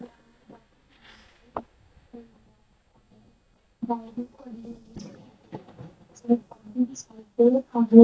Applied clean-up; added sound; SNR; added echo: neural mask model DeepFilterNet 3.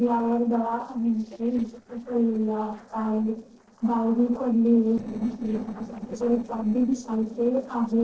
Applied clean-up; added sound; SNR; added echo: neural separator model SepFormer DNS4.